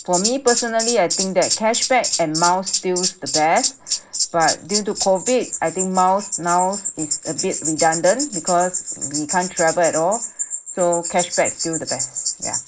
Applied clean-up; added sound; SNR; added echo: neural mask model Resemble Enhance denoiser.